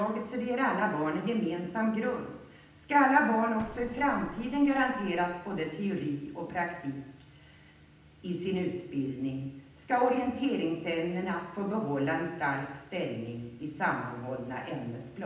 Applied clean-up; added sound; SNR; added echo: none; Explosion; 18 dB; reverberation time 0.9 s.